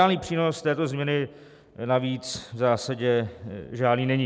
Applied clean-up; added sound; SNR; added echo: none; none; none; none.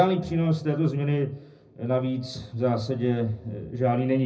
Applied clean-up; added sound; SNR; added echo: none; none; none; reverberation time 0.4 s.